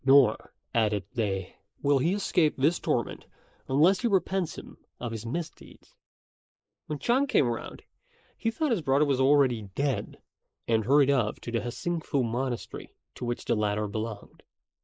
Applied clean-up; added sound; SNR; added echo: neural mask model Resemble Enhance denoiser.